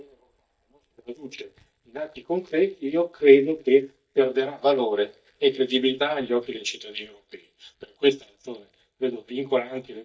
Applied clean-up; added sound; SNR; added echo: neural mask model DeepFilterNet 3.